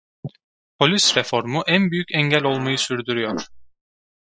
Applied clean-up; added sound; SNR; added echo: classical method Wiener filter.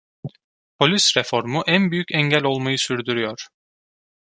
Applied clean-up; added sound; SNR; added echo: none; none; none; none.